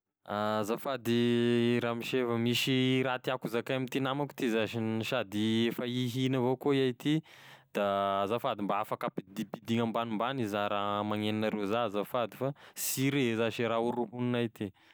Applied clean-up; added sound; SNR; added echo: none; none; none; none.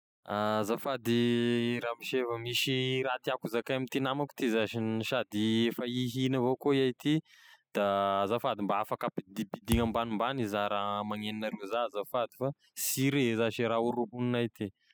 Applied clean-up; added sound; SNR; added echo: classical method spectral subtraction.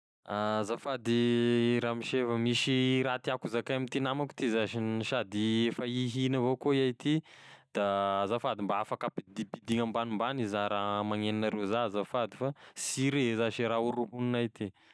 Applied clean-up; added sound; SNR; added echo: neural mask model DeepFilterNet 3.